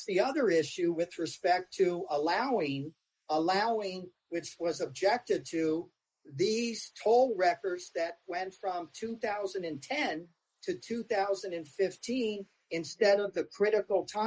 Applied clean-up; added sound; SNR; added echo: neural mask model Resemble Enhance denoiser.